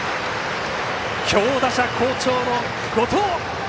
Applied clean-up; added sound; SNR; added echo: none; none; none; none.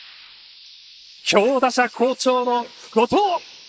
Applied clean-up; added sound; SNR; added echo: neural mask model Resemble Enhance denoiser.